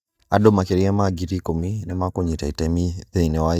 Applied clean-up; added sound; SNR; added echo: neural mask model DeepFilterNet 3.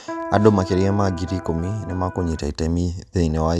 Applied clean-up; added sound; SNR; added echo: none; Electric guitar; 12 dB; none.